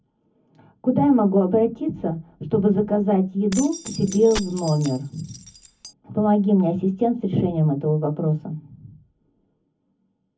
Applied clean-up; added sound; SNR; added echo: none; Keys jangling; 13 dB; reverberation time 0.3 s.